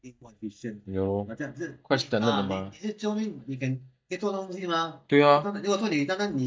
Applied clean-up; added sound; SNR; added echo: neural mask model DeepFilterNet 3.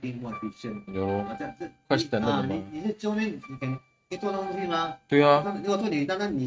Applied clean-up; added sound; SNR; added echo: neural mask model RNNoise.